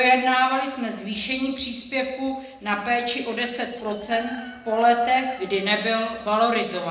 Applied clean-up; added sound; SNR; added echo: neural separator model SepFormer DNS4.